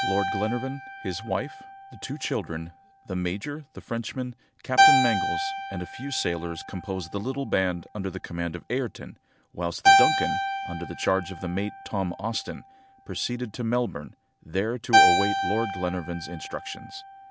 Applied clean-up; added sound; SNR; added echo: none; Keyboard (musical); -2 dB; none.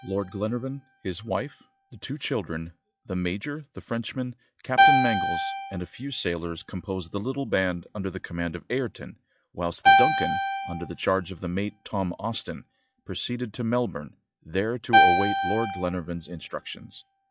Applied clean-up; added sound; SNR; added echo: classical method log-MMSE.